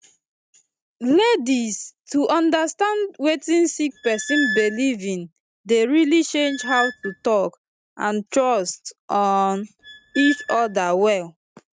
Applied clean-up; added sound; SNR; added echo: neural mask model RNNoise.